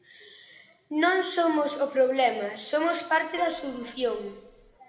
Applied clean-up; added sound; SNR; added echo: none; Keyboard (musical); 18 dB; reverberation time 0.8 s.